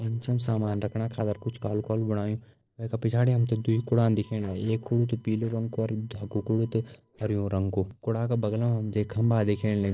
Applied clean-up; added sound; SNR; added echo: neural separator model SepFormer DNS4.